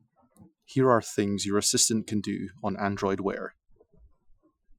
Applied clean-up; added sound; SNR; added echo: classical method Wiener filter.